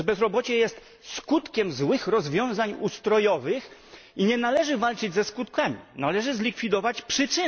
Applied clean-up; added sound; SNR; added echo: none; none; none; none.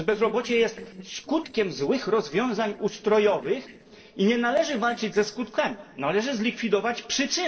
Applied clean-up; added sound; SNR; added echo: neural separator model SepFormer DNS4.